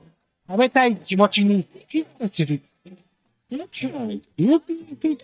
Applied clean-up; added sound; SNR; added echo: neural mask model DeepFilterNet 3.